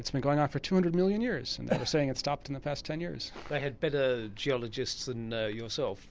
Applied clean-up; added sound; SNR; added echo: none; none; none; none.